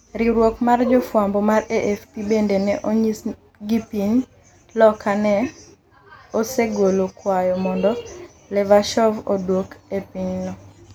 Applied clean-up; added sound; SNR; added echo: none; none; none; none.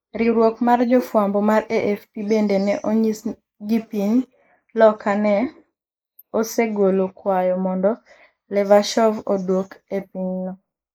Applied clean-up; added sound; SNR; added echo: neural mask model Resemble Enhance denoiser.